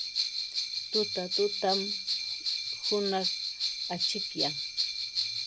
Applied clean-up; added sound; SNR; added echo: none; Bell; -3 dB; none.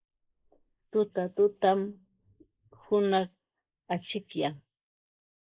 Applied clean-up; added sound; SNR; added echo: neural mask model Resemble Enhance denoiser.